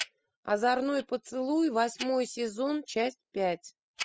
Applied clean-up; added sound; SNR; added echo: classical method spectral subtraction.